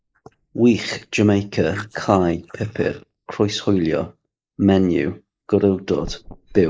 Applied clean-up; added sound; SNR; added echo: neural mask model Resemble Enhance denoiser.